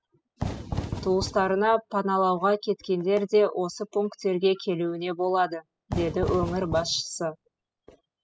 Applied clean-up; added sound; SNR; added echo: classical method spectral subtraction.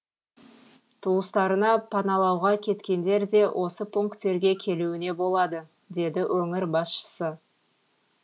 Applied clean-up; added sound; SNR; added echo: none; none; none; none.